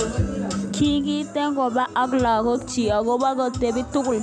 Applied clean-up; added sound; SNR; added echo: none; none; none; none.